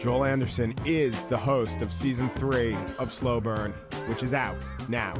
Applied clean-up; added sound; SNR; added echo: none; Wind instrument, woodwind instrument + Human group actions; 19 dB; none.